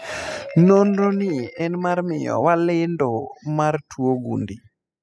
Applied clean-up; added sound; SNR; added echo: classical method spectral subtraction.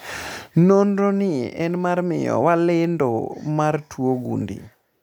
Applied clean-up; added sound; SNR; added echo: none; none; none; none.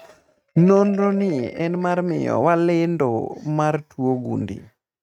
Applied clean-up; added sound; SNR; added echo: neural mask model RNNoise.